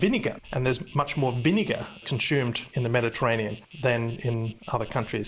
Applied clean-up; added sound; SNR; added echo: neural mask model Resemble Enhance denoiser.